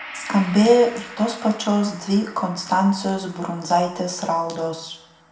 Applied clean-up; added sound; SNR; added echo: none; Gong; 19 dB; reverberation time 0.6 s.